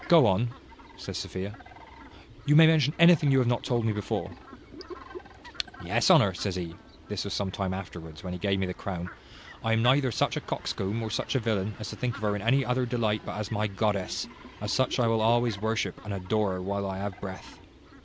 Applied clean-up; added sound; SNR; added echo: none; Bathtub (filling or washing) + Fowl; 19 dB; none.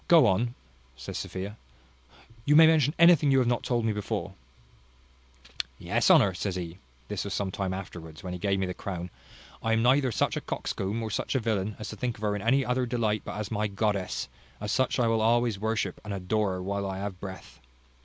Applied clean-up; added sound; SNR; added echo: none; none; none; none.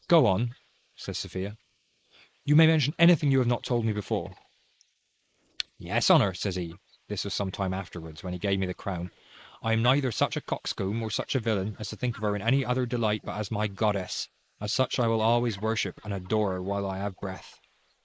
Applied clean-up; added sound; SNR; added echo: neural mask model Resemble Enhance denoiser.